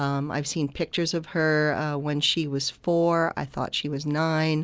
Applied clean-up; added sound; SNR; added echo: none; none; none; none.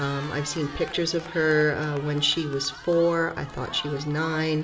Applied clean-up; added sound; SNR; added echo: none; Cheering; 15 dB; reverberation time 1.8 s.